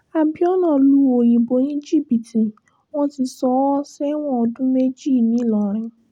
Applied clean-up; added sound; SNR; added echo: none; none; none; none.